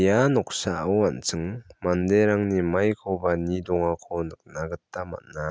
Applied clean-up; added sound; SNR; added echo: none; none; none; none.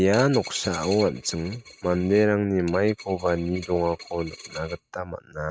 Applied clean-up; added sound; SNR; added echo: neural mask model RNNoise.